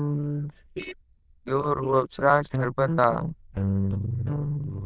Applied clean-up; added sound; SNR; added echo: neural diffusion model UNIVERSE++.